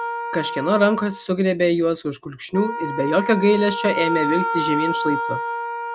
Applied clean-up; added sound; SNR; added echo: none; Wind instrument, woodwind instrument; 5 dB; none.